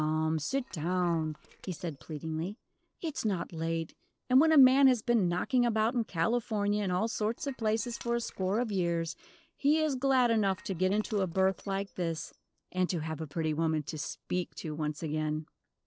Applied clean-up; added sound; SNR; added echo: neural separator model SepFormer DNS4.